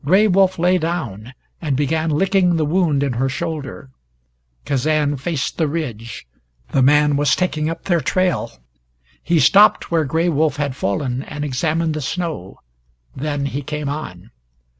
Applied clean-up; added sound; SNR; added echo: none; none; none; none.